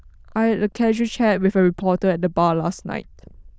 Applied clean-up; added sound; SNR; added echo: neural diffusion model UNIVERSE++.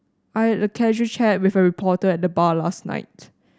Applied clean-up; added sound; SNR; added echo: none; none; none; none.